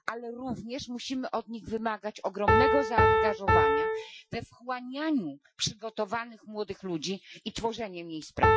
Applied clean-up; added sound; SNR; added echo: classical method Wiener filter.